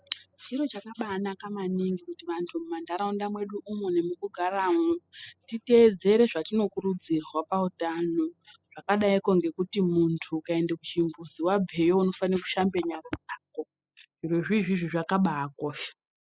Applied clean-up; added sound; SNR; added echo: classical method spectral subtraction.